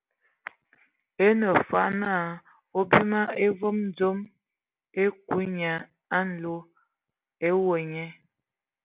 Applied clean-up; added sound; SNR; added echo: none; none; none; none.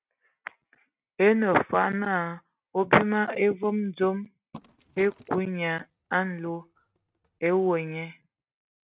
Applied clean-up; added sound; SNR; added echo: neural mask model RNNoise.